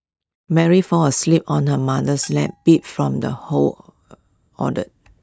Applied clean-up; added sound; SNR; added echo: neural mask model DeepFilterNet 3.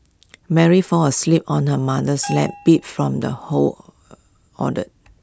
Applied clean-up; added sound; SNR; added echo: none; Bell; 16 dB; none.